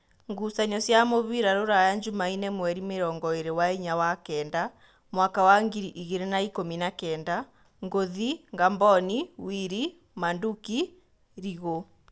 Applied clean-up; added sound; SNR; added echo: none; none; none; none.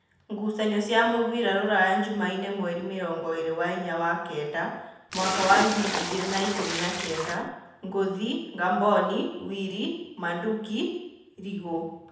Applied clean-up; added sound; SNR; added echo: none; Splash, splatter; 3 dB; reverberation time 0.8 s.